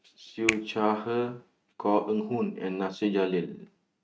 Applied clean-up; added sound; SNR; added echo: neural mask model RNNoise.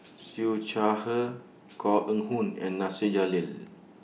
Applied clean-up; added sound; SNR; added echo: none; none; none; none.